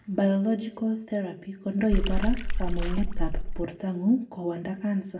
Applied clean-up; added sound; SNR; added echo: none; Water / Splash, splatter; -4 dB; reverberation time 0.5 s.